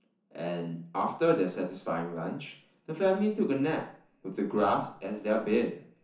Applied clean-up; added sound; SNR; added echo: none; none; none; reverberation time 0.9 s.